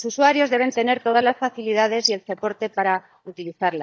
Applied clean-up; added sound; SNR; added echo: neural mask model DeepFilterNet 3.